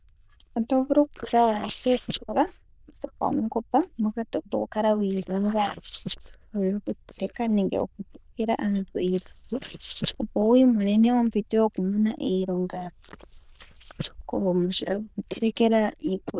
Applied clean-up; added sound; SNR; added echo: neural diffusion model UNIVERSE++.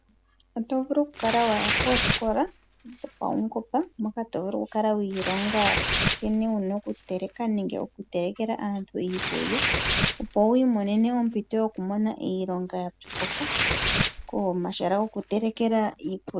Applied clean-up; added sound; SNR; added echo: none; Tearing; 3 dB; none.